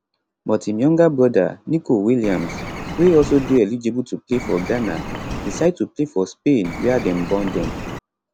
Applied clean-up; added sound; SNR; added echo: none; Bird; 9 dB; none.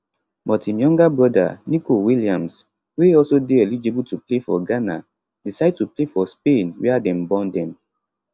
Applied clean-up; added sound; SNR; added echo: none; none; none; none.